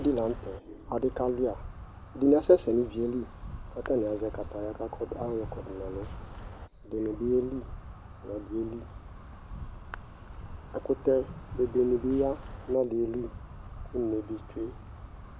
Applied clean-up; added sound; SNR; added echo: none; Insect; 12 dB; none.